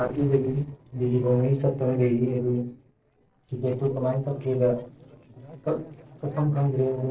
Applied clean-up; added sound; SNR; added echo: neural separator model SepFormer DNS4.